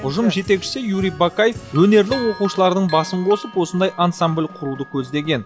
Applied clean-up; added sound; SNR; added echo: none; Bell; 18 dB; none.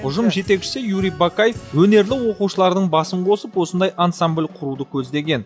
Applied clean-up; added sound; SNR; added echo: none; none; none; none.